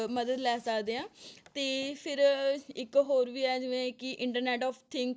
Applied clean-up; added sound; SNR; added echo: none; none; none; none.